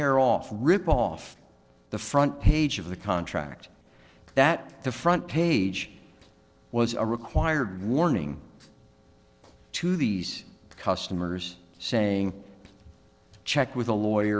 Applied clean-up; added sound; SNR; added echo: neural separator model SepFormer DNS4.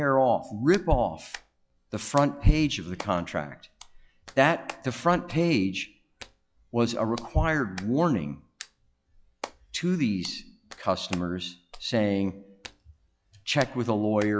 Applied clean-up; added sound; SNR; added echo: classical method log-MMSE.